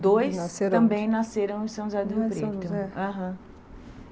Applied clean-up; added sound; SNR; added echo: none; none; none; none.